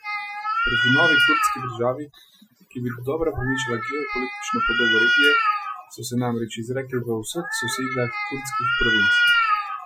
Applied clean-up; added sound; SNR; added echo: classical method Wiener filter.